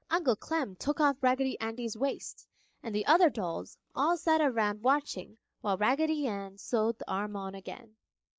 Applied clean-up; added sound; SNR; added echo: neural mask model Resemble Enhance denoiser.